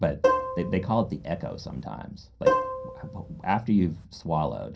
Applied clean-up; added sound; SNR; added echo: none; Plucked string instrument; 0 dB; reverberation time 0.3 s.